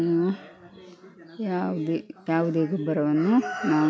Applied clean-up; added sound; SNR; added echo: none; none; none; none.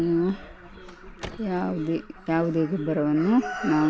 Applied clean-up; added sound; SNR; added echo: none; Alarm + Car; 20 dB; none.